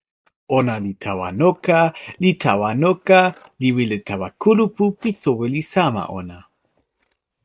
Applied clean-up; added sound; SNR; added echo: neural mask model DeepFilterNet 3.